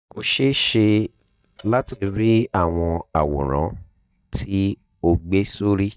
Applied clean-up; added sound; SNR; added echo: neural mask model DeepFilterNet 3.